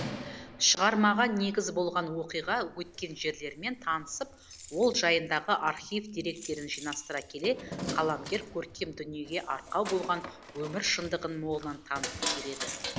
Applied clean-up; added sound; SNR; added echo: none; Keys jangling; 11 dB; none.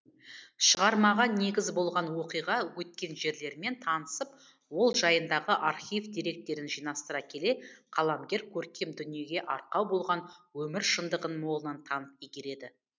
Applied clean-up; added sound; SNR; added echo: none; none; none; none.